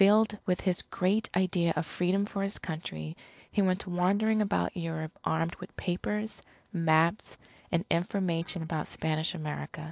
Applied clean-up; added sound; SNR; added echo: neural separator model SepFormer DNS4.